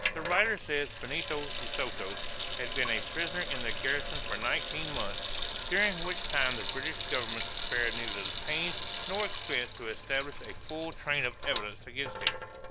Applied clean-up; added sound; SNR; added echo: none; Sink (filling or washing) / Water tap, faucet; -3 dB; none.